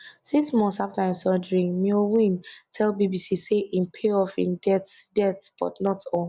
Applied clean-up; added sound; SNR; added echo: none; none; none; none.